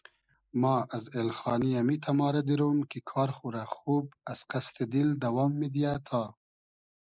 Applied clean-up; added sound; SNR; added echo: neural mask model Resemble Enhance denoiser.